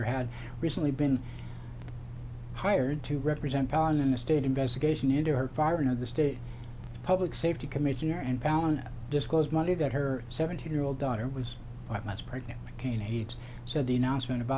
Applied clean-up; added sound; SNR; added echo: none; none; none; none.